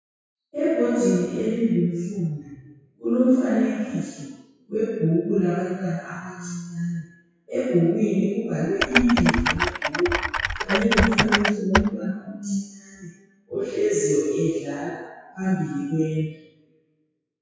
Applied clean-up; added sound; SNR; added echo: classical method WPE with log-MMSE.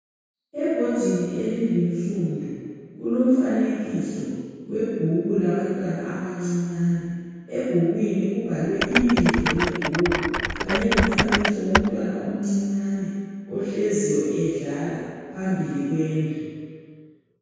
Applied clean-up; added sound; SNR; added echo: none; Typing; 1 dB; reverberation time 1.9 s.